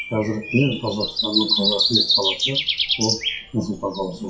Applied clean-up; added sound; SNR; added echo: classical method WPE with log-MMSE.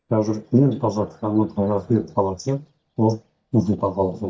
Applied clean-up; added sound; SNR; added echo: neural mask model DeepFilterNet 3.